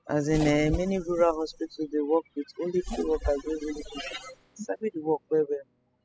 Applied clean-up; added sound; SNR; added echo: classical method spectral subtraction.